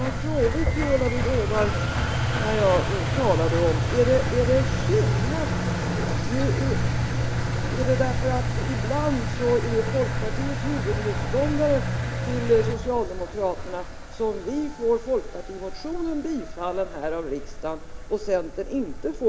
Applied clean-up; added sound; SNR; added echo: none; Engine; 0 dB; none.